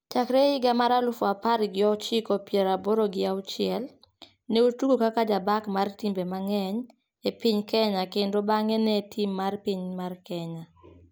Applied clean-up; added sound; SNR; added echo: none; none; none; none.